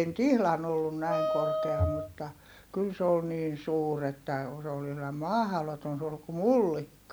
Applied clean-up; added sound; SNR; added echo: none; Wind instrument, woodwind instrument; 1 dB; none.